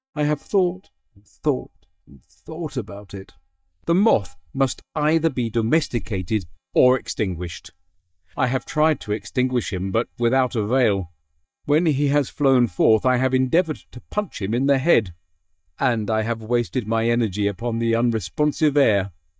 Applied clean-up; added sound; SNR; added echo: neural mask model DeepFilterNet 3.